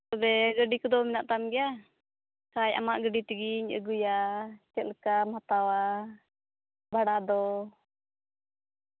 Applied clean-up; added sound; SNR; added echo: none; none; none; none.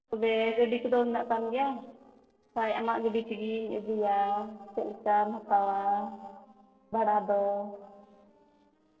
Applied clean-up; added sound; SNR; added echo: neural separator model SepFormer DNS4.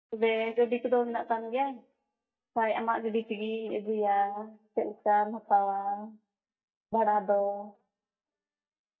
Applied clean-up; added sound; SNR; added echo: neural mask model DeepFilterNet 3.